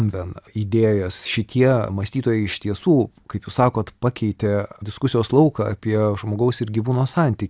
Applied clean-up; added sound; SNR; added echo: none; none; none; none.